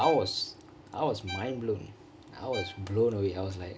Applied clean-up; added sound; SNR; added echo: none; Bowed string instrument; 15 dB; none.